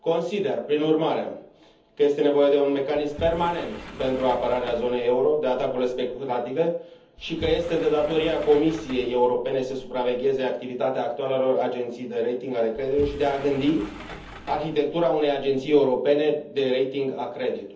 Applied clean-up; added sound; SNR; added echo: none; Sliding door; 16 dB; reverberation time 0.7 s.